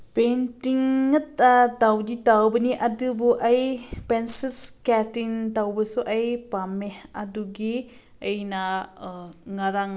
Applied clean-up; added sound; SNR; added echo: none; none; none; none.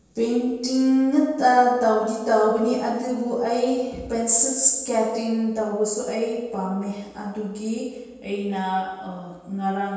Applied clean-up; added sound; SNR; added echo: none; none; none; reverberation time 1.2 s.